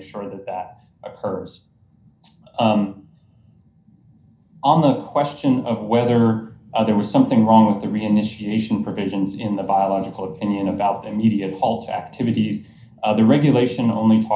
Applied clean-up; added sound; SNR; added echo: none; none; none; reverberation time 0.3 s.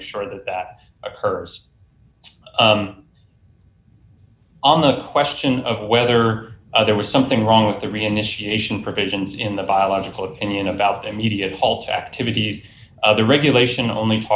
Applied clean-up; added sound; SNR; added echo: none; none; none; none.